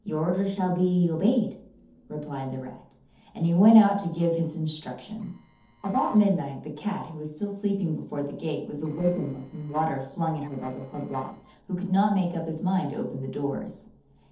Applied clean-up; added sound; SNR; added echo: neural separator model SepFormer DNS4.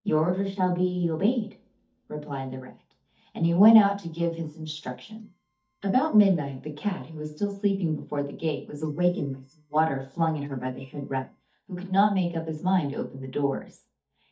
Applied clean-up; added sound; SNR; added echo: neural mask model DeepFilterNet 3.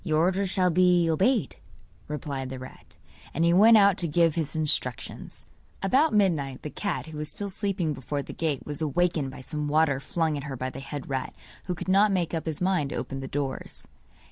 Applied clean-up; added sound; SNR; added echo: none; none; none; none.